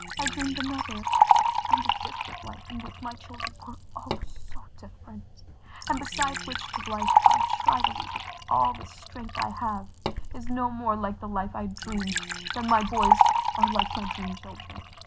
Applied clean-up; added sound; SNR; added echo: none; Liquid; -5 dB; none.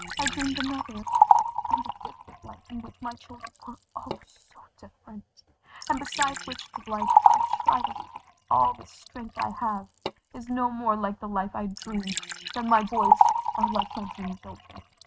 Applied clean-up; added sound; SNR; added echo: neural mask model RNNoise.